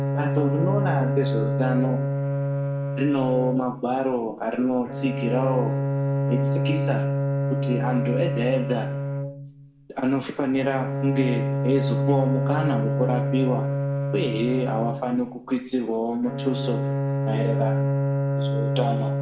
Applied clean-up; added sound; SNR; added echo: none; Bowed string instrument; -1 dB; reverberation time 0.5 s.